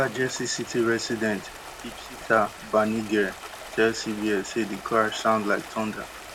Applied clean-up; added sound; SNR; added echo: none; Stream; 14 dB; none.